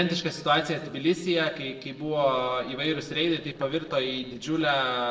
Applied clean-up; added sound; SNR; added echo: neural separator model SepFormer DNS4.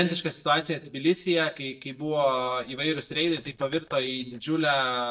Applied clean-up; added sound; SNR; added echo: neural mask model DeepFilterNet 3.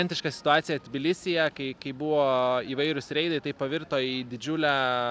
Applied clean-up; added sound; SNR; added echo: none; none; none; none.